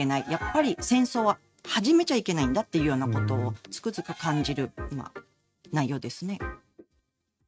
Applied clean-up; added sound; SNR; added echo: neural mask model RNNoise.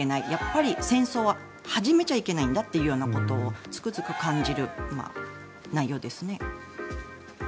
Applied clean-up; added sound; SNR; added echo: none; Cheering; 12 dB; none.